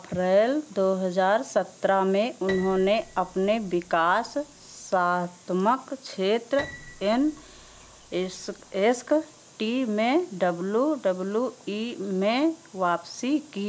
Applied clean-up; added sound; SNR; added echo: none; Piano; 19 dB; none.